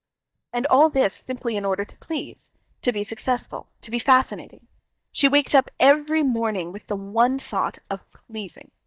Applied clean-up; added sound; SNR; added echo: neural mask model DeepFilterNet 3.